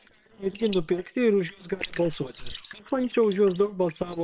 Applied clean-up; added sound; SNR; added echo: neural separator model SepFormer WHAM!.